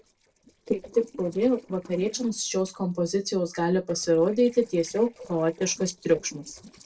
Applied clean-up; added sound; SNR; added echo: neural separator model SepFormer DNS4.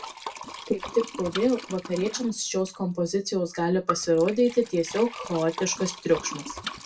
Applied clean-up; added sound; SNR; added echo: none; Liquid; 12 dB; reverberation time 0.2 s.